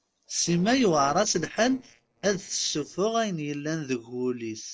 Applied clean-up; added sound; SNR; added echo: neural separator model SepFormer DNS4.